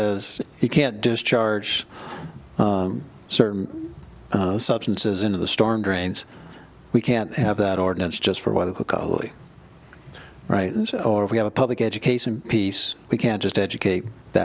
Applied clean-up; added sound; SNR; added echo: none; none; none; none.